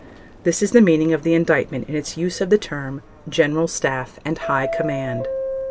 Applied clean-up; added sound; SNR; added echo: none; Subway, metro, underground; 11 dB; none.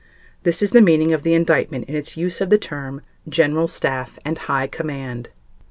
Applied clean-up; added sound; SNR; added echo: none; none; none; none.